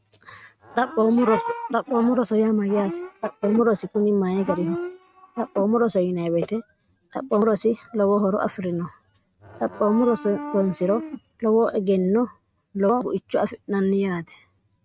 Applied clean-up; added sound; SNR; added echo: neural mask model RNNoise.